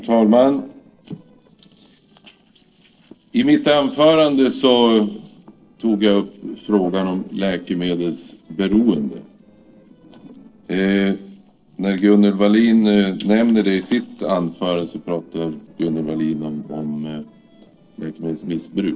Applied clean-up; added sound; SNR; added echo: neural separator model SepFormer DNS4.